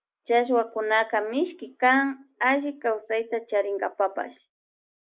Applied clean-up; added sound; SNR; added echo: neural mask model Resemble Enhance denoiser.